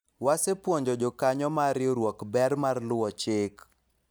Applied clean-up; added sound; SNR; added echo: none; none; none; none.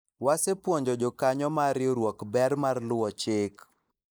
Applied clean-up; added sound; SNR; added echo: neural mask model Resemble Enhance denoiser.